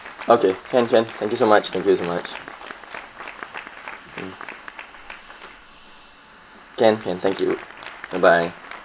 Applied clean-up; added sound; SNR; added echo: none; Applause; 15 dB; none.